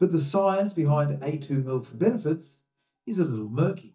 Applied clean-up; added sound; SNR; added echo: neural mask model DeepFilterNet 3.